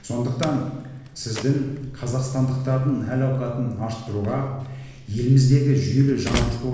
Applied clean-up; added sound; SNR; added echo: none; Slam; 13 dB; reverberation time 1.1 s.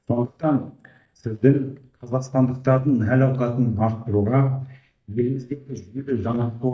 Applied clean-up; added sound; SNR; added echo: neural mask model DeepFilterNet 3.